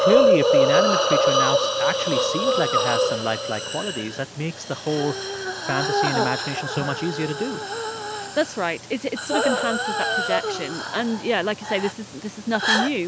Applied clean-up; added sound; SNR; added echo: none; Hiss; -3 dB; none.